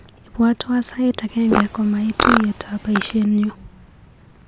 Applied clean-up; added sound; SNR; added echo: none; Fart; 2 dB; none.